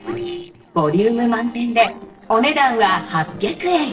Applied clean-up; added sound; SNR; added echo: neural separator model SepFormer DNS4.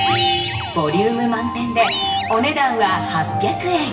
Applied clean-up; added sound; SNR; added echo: none; Animal; 10 dB; reverberation time 1.0 s.